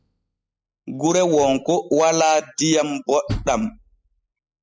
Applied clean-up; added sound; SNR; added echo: classical method spectral subtraction.